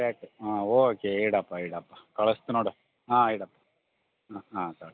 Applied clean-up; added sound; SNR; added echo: none; none; none; none.